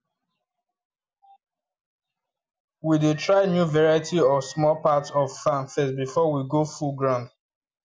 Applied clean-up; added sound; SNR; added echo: none; none; none; none.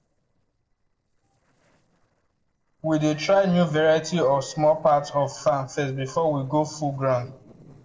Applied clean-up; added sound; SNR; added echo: neural separator model SepFormer DNS4.